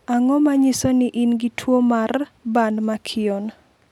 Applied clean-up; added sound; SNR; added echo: none; none; none; none.